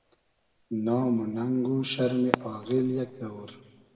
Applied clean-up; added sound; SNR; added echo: none; Fireworks; 11 dB; reverberation time 1.5 s.